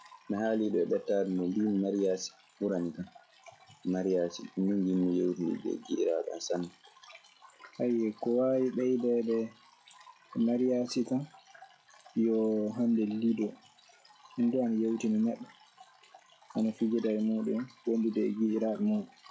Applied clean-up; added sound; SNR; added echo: classical method log-MMSE.